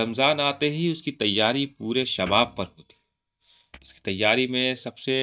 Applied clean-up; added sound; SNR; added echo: neural mask model DeepFilterNet 3.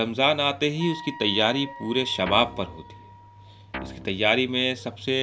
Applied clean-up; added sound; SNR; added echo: none; Wind instrument, woodwind instrument + Guitar; 15 dB; none.